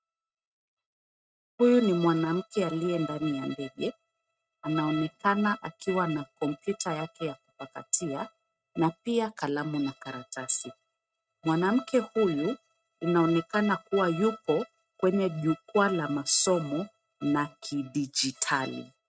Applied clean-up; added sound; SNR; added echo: neural mask model RNNoise.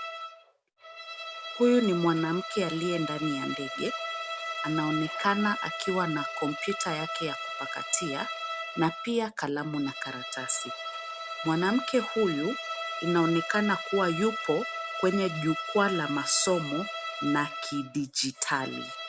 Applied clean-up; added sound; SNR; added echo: none; Bowed string instrument; 6 dB; none.